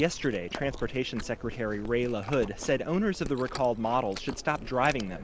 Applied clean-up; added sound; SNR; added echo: none; Chewing, mastication; 12 dB; none.